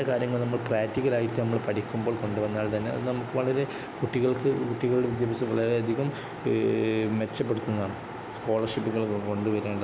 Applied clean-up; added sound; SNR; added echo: none; none; none; none.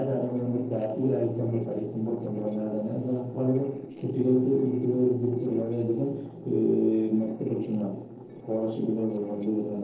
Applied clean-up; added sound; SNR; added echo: neural separator model SepFormer DNS4.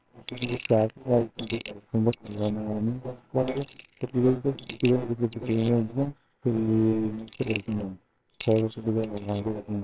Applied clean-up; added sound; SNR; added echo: neural separator model SepFormer WHAMR!.